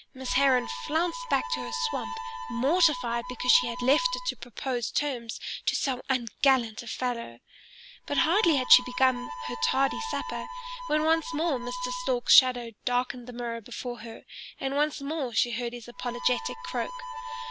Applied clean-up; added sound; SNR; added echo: none; Harmonica; 10 dB; none.